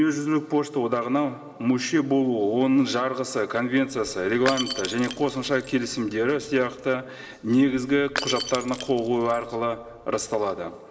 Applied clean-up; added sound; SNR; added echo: none; Shatter / Crushing; 13 dB; reverberation time 0.6 s.